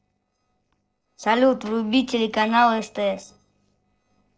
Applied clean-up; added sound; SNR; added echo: neural separator model SepFormer DNS4.